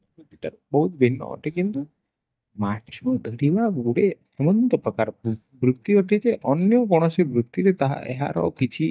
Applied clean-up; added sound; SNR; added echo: neural mask model DeepFilterNet 3.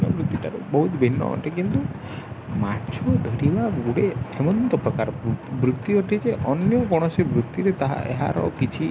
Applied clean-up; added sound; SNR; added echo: none; none; none; none.